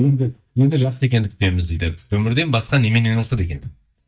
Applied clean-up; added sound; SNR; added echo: neural mask model DeepFilterNet 3.